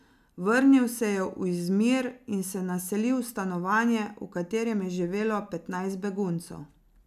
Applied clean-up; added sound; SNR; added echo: none; none; none; none.